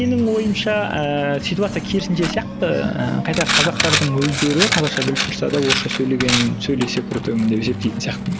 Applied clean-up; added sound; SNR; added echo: none; Coin (dropping); 3 dB; none.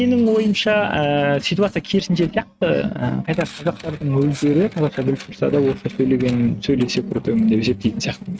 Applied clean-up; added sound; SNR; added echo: neural mask model RNNoise.